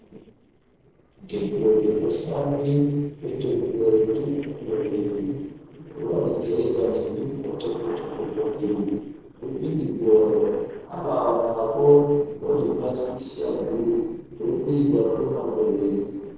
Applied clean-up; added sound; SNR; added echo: neural separator model SepFormer DNS4.